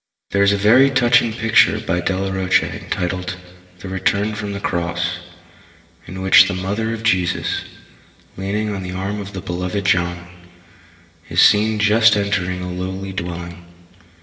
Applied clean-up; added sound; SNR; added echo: none; none; none; reverberation time 1.7 s.